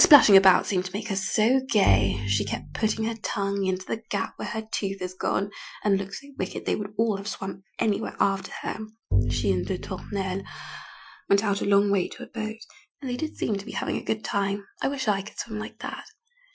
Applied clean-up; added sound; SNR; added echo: classical method Wiener filter.